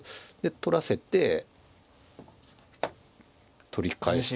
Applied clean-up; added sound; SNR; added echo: none; none; none; none.